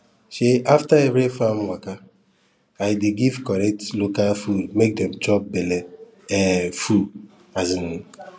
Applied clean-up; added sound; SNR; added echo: none; none; none; none.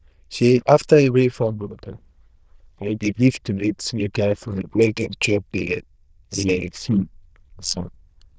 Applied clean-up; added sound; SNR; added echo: neural diffusion model UNIVERSE++.